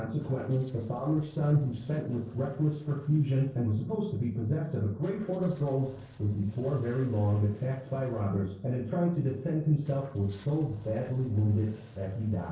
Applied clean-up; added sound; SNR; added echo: neural separator model SepFormer DNS4.